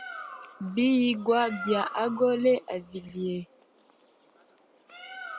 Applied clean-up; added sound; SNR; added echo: none; Bird; 14 dB; none.